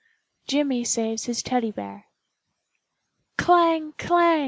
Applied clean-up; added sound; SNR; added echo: none; none; none; none.